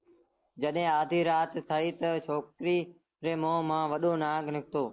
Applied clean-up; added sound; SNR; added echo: neural mask model Resemble Enhance denoiser.